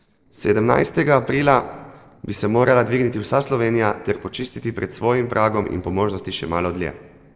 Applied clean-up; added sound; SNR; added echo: neural separator model SepFormer DNS4.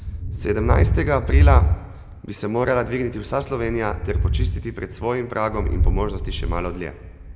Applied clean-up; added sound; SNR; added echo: none; Thunder; -3 dB; none.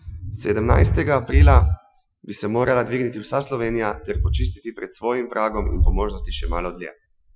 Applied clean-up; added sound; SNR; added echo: classical method Wiener filter.